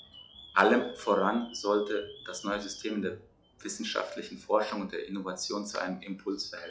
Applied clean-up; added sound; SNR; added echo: classical method log-MMSE.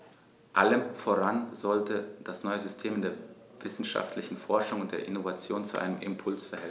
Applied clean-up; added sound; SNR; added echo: none; none; none; none.